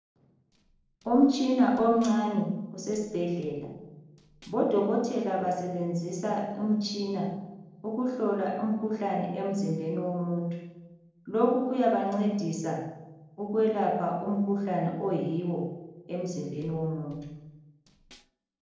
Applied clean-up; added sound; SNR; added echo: neural separator model SepFormer DNS4.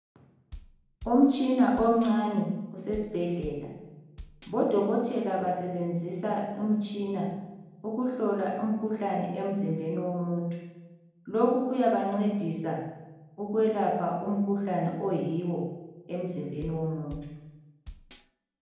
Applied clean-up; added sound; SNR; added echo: none; Bass drum; 19 dB; reverberation time 0.8 s.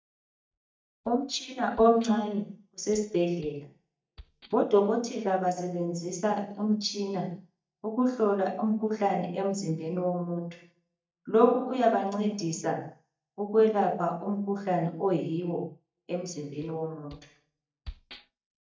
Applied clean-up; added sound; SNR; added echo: neural mask model DeepFilterNet 3.